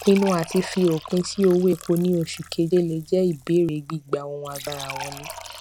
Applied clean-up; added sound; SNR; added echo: none; Fill (with liquid) / Trickle, dribble; 16 dB; none.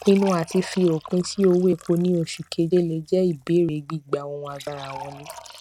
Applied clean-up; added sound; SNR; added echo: neural mask model RNNoise.